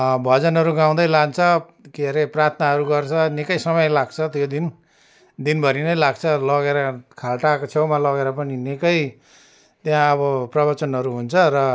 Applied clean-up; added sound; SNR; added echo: none; none; none; none.